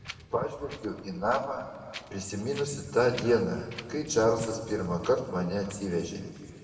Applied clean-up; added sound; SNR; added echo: none; Wind; 16 dB; reverberation time 2.0 s.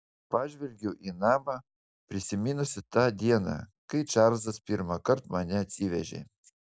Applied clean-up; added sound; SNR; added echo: none; none; none; none.